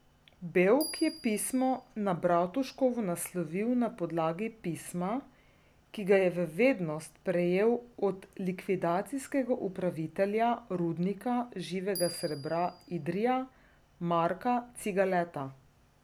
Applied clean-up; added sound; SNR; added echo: none; Bell; 14 dB; none.